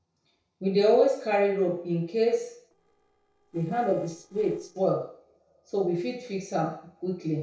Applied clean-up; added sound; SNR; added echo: neural separator model SepFormer DNS4.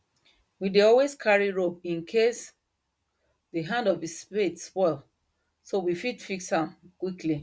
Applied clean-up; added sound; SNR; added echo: none; none; none; none.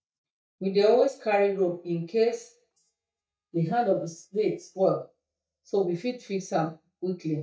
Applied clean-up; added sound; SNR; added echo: neural mask model DeepFilterNet 3.